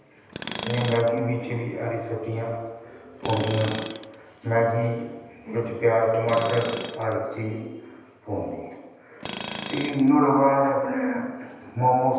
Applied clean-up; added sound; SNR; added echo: none; Tools; 14 dB; reverberation time 1.1 s.